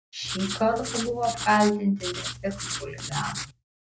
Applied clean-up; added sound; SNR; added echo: none; Writing; 7 dB; none.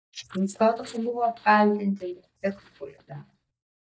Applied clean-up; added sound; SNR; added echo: neural mask model DeepFilterNet 3.